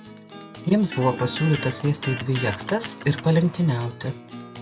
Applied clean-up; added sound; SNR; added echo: none; Electric guitar + Acoustic guitar; 12 dB; none.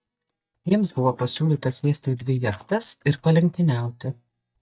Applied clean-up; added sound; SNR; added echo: neural mask model DeepFilterNet 3.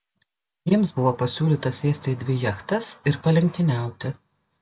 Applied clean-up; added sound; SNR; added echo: none; none; none; none.